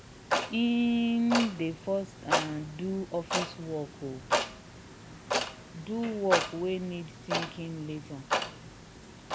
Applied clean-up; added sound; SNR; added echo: none; Clock; 2 dB; none.